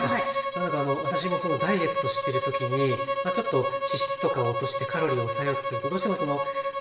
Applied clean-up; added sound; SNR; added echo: none; Bowed string instrument; -1 dB; reverberation time 1.0 s.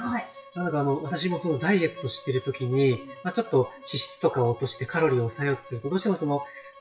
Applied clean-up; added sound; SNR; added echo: classical method WPE with log-MMSE.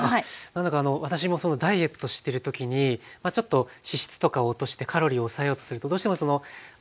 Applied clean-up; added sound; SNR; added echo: none; none; none; none.